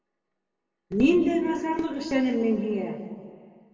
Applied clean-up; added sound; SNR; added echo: none; none; none; reverberation time 1.8 s.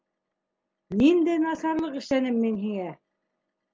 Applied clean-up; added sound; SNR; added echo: none; none; none; none.